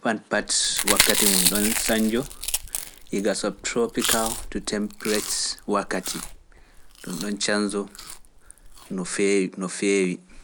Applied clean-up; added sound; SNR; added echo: none; Chewing, mastication; 3 dB; none.